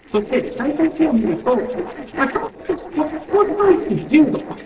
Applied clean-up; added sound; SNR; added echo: neural separator model SepFormer DNS4.